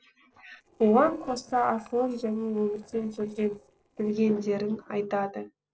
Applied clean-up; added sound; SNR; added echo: neural separator model SepFormer DNS4.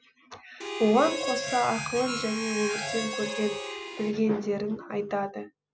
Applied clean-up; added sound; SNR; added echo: none; Harmonica; 5 dB; none.